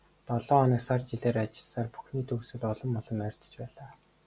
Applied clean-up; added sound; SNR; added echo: none; none; none; none.